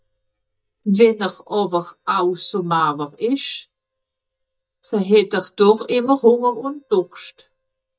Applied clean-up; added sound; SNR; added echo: neural mask model DeepFilterNet 3.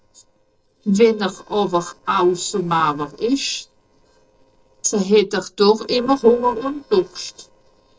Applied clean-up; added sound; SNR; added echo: neural separator model SepFormer DNS4.